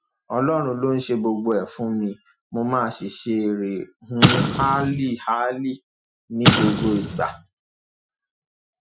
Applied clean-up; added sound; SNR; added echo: classical method Wiener filter.